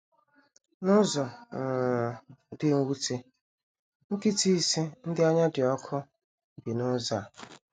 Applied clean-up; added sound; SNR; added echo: none; none; none; none.